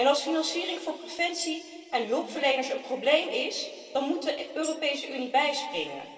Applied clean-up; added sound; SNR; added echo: none; Tambourine; 17 dB; reverberation time 2.7 s.